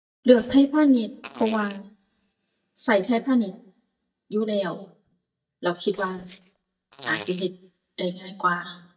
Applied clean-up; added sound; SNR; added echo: neural mask model DeepFilterNet 3.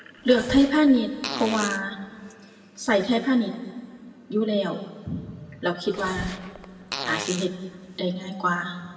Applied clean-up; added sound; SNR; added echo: none; Fart; 10 dB; reverberation time 1.5 s.